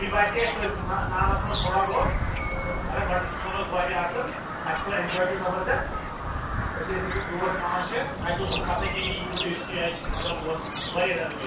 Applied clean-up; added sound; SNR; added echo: none; Bird vocalization, bird call, bird song; 2 dB; reverberation time 0.3 s.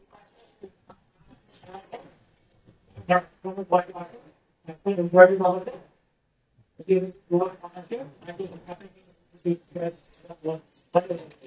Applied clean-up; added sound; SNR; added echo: neural mask model DeepFilterNet 3.